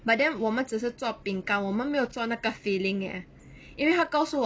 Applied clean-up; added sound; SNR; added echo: none; none; none; none.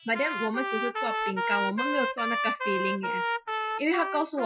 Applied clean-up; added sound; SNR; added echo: classical method Wiener filter.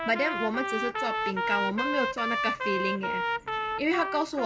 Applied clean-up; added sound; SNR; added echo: none; Trumpet; 0 dB; none.